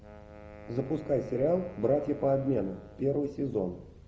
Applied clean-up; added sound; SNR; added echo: none; Wind instrument, woodwind instrument; 20 dB; none.